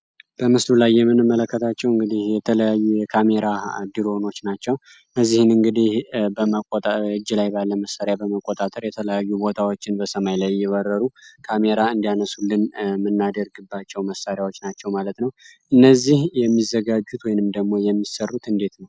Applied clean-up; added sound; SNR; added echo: none; none; none; none.